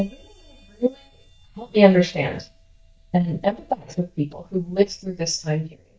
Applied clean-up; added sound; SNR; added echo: neural mask model DeepFilterNet 3.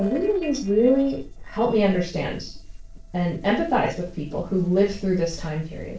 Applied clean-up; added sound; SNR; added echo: neural separator model SepFormer DNS4.